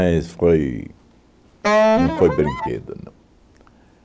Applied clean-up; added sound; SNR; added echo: none; Wind instrument, woodwind instrument; -3 dB; none.